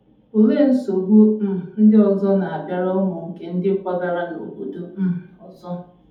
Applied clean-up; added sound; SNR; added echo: none; none; none; reverberation time 0.6 s.